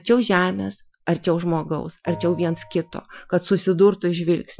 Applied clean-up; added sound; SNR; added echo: classical method Wiener filter.